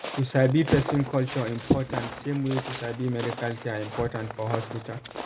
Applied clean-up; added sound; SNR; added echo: none; Walk, footsteps; 10 dB; reverberation time 1.2 s.